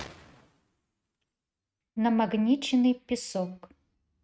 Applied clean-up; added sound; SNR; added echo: neural mask model RNNoise.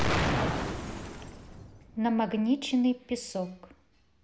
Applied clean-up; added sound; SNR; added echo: none; Explosion; 2 dB; none.